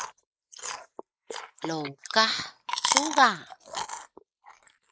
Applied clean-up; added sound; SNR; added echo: neural mask model Resemble Enhance denoiser.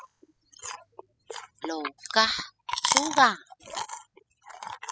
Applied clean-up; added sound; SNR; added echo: classical method spectral subtraction.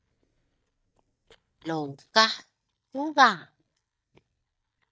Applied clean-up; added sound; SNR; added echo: neural mask model DeepFilterNet 3.